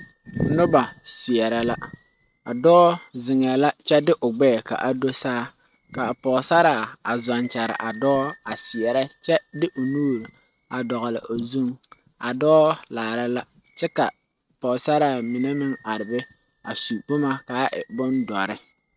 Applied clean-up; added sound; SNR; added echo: neural mask model RNNoise.